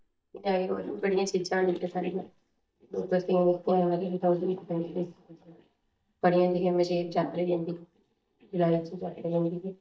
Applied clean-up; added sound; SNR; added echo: neural mask model DeepFilterNet 3.